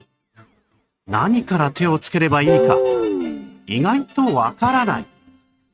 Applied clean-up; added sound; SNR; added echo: neural mask model RNNoise.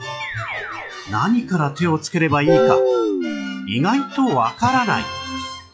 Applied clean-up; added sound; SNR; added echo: classical method log-MMSE.